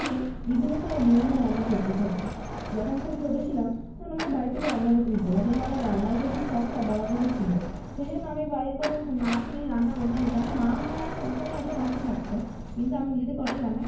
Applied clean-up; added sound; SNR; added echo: none; Sliding door; 8 dB; reverberation time 0.9 s.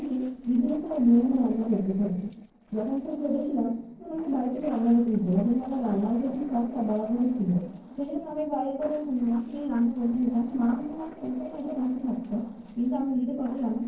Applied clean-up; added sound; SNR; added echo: neural separator model SepFormer DNS4.